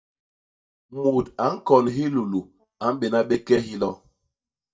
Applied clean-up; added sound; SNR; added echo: neural mask model DeepFilterNet 3.